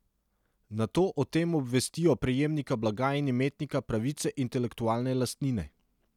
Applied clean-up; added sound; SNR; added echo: none; none; none; none.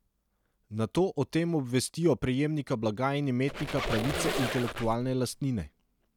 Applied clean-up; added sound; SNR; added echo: none; Squeak; 5 dB; none.